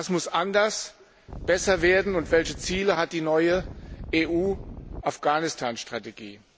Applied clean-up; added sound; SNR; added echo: none; Wind; 12 dB; none.